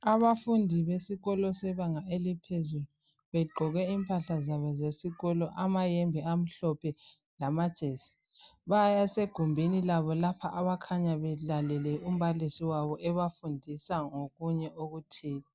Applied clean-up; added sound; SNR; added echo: none; none; none; none.